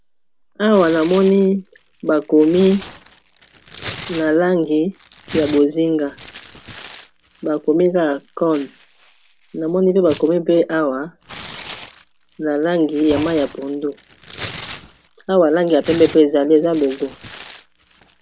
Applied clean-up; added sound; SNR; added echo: none; Tearing + Thump, thud; 17 dB; none.